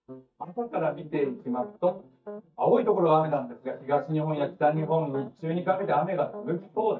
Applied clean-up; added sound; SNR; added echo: neural mask model DeepFilterNet 3.